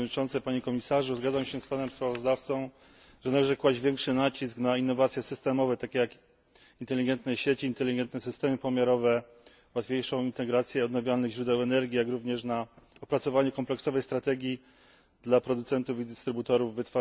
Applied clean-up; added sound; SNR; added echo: none; none; none; none.